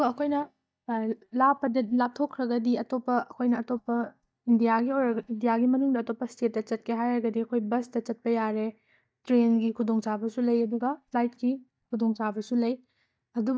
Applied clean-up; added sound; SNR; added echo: neural mask model DeepFilterNet 3.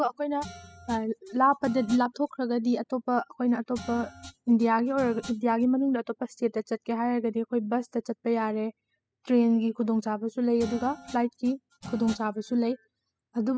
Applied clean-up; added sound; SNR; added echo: classical method spectral subtraction.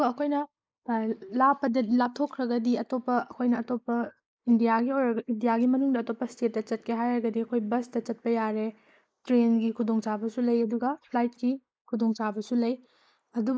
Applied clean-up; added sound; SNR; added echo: neural mask model Resemble Enhance denoiser.